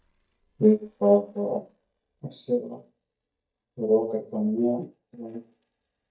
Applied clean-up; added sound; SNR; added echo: neural mask model DeepFilterNet 3.